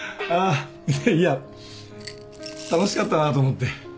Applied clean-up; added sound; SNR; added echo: none; Gong + Coin (dropping) / Glass; 17 dB; none.